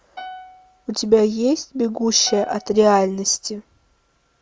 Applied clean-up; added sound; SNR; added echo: none; Piano; 20 dB; none.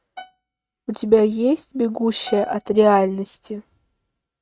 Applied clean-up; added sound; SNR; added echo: neural mask model RNNoise.